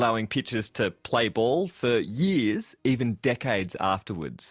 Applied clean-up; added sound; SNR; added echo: none; none; none; none.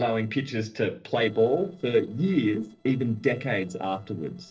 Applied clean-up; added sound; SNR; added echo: neural separator model SepFormer DNS4.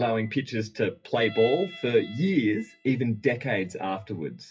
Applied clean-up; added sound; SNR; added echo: classical method WPE with log-MMSE.